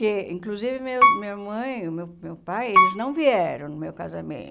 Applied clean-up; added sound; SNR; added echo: none; Piano; -3 dB; none.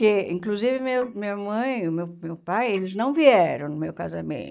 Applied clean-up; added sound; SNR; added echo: neural mask model DeepFilterNet 3.